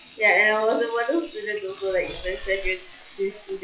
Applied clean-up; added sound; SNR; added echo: classical method WPE with log-MMSE.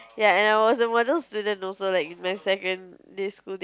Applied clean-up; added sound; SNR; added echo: none; none; none; none.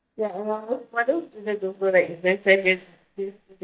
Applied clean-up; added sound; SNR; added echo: neural mask model DeepFilterNet 3.